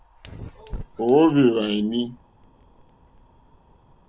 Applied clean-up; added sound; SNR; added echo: none; Fire; 18 dB; none.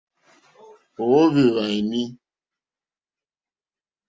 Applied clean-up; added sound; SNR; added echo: none; none; none; none.